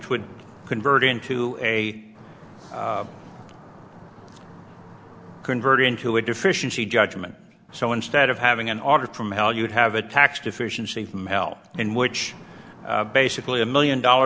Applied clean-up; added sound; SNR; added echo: none; none; none; none.